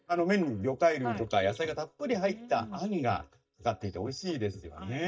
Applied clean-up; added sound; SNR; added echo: neural mask model DeepFilterNet 3.